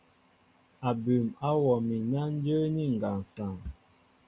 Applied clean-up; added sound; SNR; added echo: none; none; none; none.